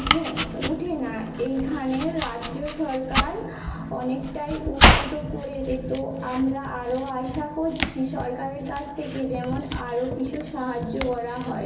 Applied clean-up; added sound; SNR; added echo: none; Domestic sounds, home sounds; -1 dB; reverberation time 0.3 s.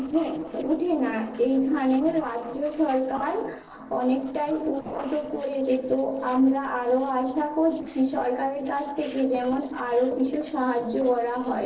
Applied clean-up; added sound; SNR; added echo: neural separator model SepFormer DNS4.